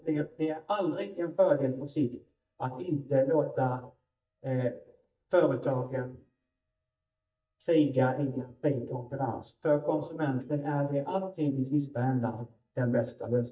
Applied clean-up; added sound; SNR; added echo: neural mask model DeepFilterNet 3.